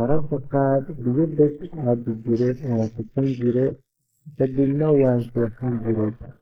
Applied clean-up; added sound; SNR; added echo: neural mask model Resemble Enhance denoiser.